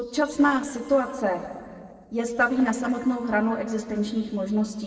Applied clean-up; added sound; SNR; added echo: neural separator model SepFormer DNS4.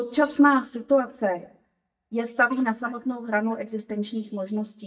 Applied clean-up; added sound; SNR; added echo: neural mask model DeepFilterNet 3.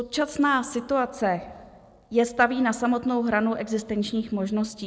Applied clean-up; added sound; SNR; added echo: none; none; none; none.